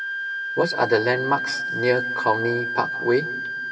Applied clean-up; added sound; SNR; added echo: none; Wind instrument, woodwind instrument; 4 dB; reverberation time 2.8 s.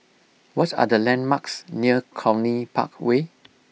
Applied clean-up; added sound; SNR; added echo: none; none; none; none.